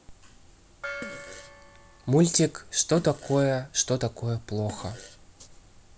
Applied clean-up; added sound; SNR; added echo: none; Gong + Fart; 17 dB; none.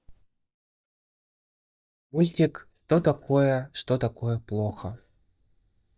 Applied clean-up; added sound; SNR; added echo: neural mask model DeepFilterNet 3.